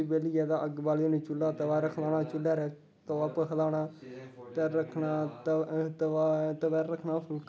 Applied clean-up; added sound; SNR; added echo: none; none; none; none.